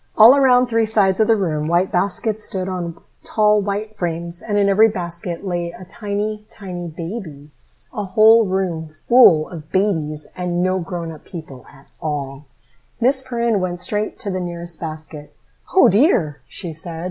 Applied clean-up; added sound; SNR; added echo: none; none; none; none.